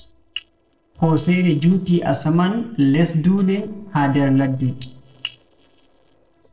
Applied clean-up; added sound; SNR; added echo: neural separator model SepFormer DNS4.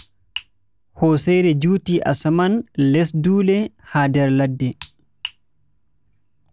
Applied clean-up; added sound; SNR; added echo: none; none; none; none.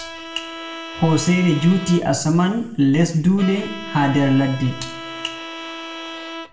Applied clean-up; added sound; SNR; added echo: none; Bowed string instrument; 13 dB; reverberation time 0.6 s.